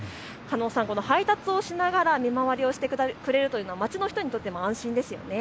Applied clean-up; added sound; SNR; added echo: none; none; none; none.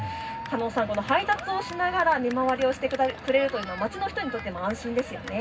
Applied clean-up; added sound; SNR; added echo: none; Cheering; 13 dB; reverberation time 0.4 s.